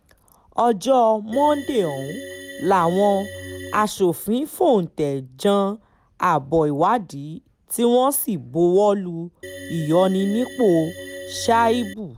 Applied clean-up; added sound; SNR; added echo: none; Organ; 14 dB; none.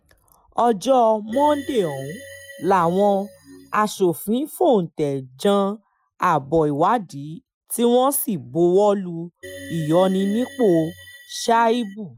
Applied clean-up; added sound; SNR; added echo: classical method Wiener filter.